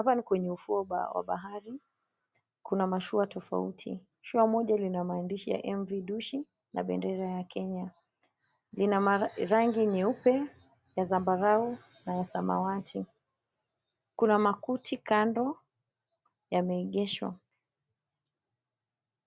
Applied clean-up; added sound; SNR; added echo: none; none; none; none.